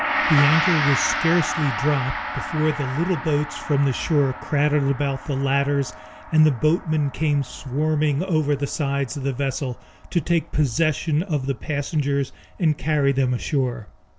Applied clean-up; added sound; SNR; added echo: none; Gong; 9 dB; none.